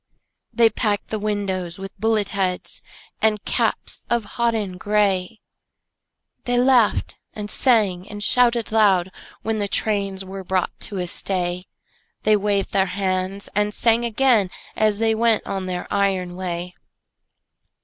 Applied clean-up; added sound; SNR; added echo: none; none; none; none.